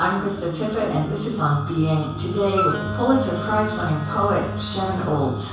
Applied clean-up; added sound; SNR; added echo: none; Wind instrument, woodwind instrument; 8 dB; reverberation time 0.7 s.